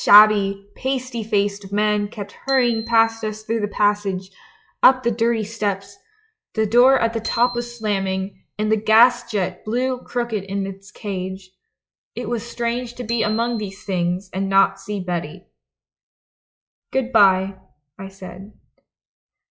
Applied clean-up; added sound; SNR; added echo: classical method log-MMSE.